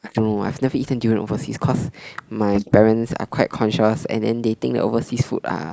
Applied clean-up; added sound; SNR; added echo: neural mask model Resemble Enhance denoiser.